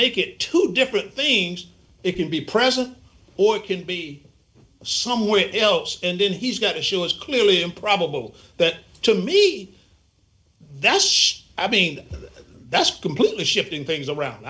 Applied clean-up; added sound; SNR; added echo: none; none; none; none.